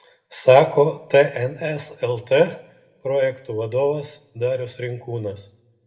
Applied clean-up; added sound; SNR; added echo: none; none; none; reverberation time 0.6 s.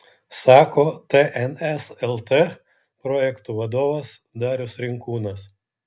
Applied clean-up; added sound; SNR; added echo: none; none; none; none.